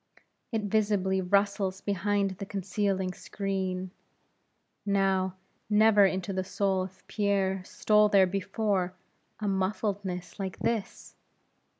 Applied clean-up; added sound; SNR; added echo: none; none; none; none.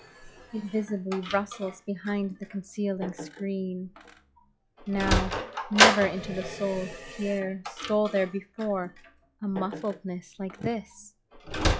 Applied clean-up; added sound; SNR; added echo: classical method log-MMSE.